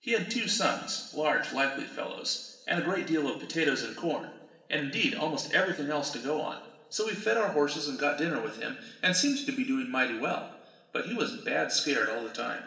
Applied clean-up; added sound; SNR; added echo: none; none; none; reverberation time 1.0 s.